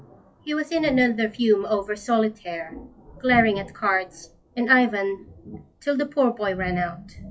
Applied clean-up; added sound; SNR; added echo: classical method WPE with log-MMSE.